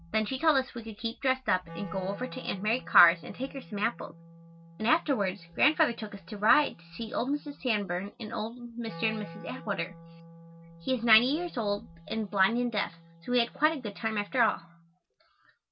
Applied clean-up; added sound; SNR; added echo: none; Wind instrument, woodwind instrument; 18 dB; none.